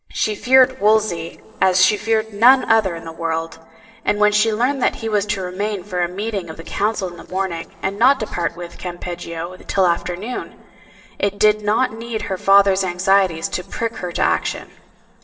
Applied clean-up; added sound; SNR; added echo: neural separator model SepFormer DNS4.